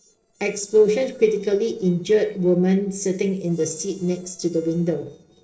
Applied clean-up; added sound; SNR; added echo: neural separator model SepFormer DNS4.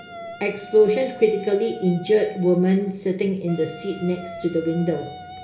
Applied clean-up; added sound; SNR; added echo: none; Wind instrument, woodwind instrument; 17 dB; reverberation time 0.9 s.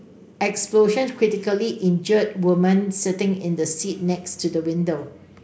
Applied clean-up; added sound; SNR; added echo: none; none; none; none.